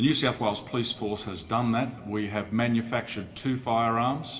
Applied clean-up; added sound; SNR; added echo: none; none; none; reverberation time 1.3 s.